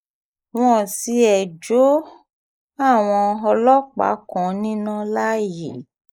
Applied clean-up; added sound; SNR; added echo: neural mask model Resemble Enhance denoiser.